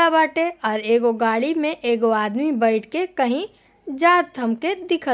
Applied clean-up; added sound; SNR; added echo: none; none; none; none.